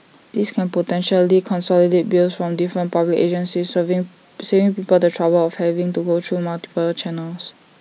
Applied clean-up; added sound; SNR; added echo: none; none; none; none.